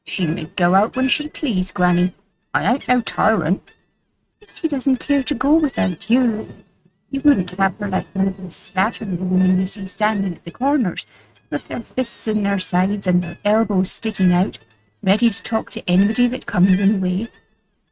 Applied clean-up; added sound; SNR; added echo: neural mask model RNNoise.